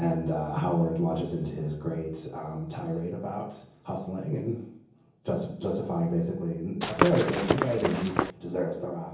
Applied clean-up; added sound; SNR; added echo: none; Walk, footsteps / Run; -2 dB; reverberation time 0.7 s.